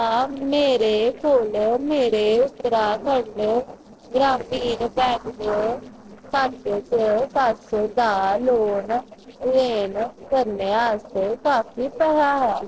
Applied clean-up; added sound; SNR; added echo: neural separator model SepFormer DNS4.